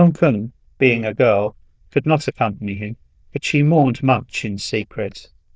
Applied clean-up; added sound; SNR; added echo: neural diffusion model UNIVERSE++.